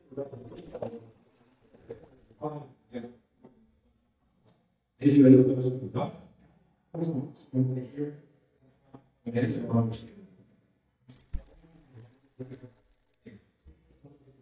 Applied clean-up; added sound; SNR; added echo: neural mask model DeepFilterNet 3.